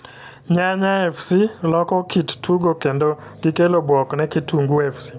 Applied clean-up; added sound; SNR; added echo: none; none; none; none.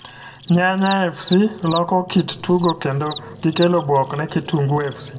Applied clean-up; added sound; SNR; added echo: none; Cricket; 18 dB; reverberation time 1.5 s.